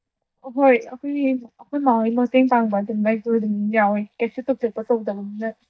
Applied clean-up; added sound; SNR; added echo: neural mask model DeepFilterNet 3.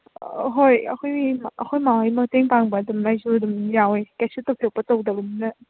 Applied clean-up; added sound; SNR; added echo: none; none; none; none.